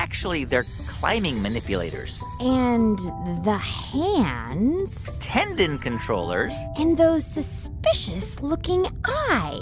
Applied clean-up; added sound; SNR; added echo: none; none; none; none.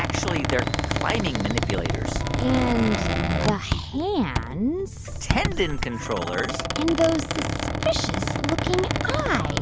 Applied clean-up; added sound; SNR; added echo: none; Squeak; 0 dB; none.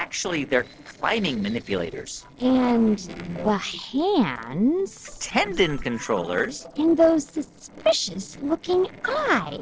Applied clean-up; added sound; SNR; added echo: neural separator model SepFormer DNS4.